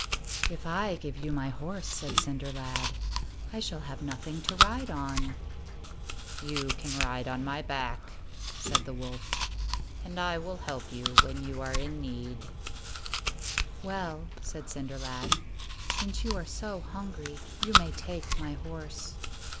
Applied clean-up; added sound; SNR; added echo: none; Chewing, mastication; -4 dB; none.